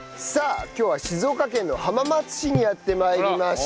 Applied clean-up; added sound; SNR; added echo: none; Hi-hat; 12 dB; none.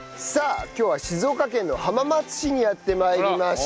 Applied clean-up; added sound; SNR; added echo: none; none; none; none.